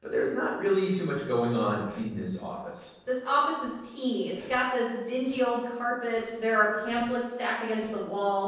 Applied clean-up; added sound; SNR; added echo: neural separator model SepFormer DNS4.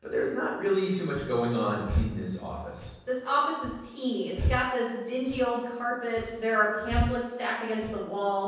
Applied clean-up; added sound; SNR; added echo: none; Breathing; 6 dB; reverberation time 1.1 s.